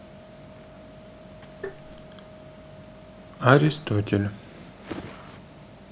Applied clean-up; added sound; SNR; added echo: none; Tap; 13 dB; none.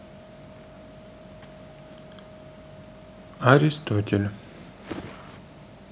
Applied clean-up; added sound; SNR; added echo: none; none; none; none.